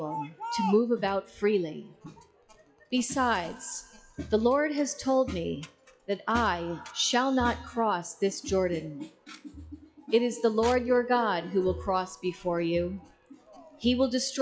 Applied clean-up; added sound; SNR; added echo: classical method log-MMSE.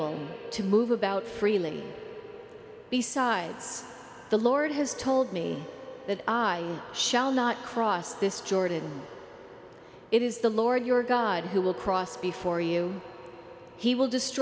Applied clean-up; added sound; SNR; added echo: none; none; none; none.